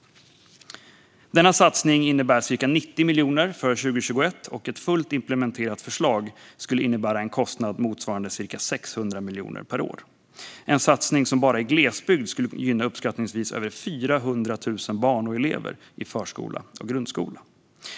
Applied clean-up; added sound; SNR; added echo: none; none; none; none.